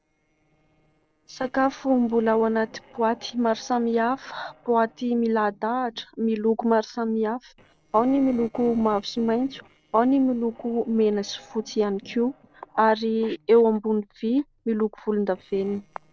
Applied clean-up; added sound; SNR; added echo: neural separator model SepFormer DNS4.